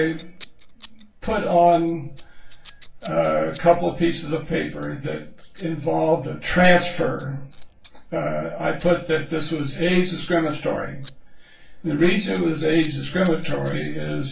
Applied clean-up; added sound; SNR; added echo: none; Scissors; 20 dB; reverberation time 0.3 s.